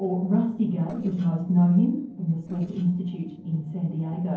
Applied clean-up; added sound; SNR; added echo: neural separator model SepFormer DNS4.